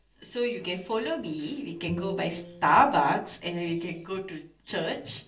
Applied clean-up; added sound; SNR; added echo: none; Bowed string instrument; 12 dB; reverberation time 0.3 s.